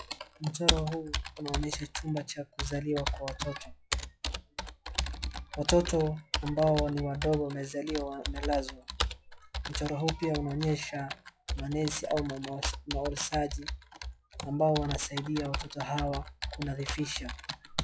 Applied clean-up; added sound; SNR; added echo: classical method log-MMSE.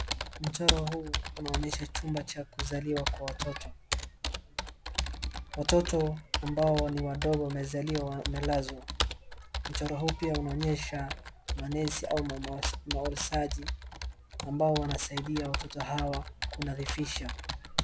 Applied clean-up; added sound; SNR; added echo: none; Computer keyboard; 3 dB; none.